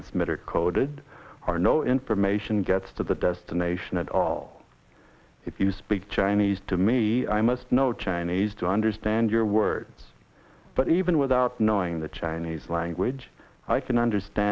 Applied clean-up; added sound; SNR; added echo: none; none; none; none.